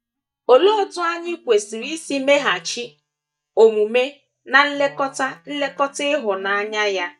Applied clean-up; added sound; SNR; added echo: neural mask model DeepFilterNet 3.